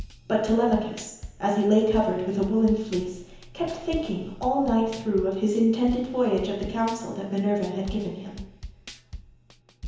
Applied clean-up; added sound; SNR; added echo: none; Drum kit; 16 dB; reverberation time 1.0 s.